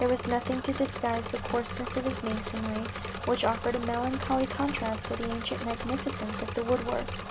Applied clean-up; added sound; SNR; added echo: none; Engine / Mechanisms; 5 dB; none.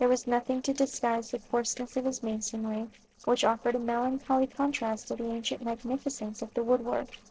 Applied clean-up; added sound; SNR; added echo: neural separator model SepFormer DNS4.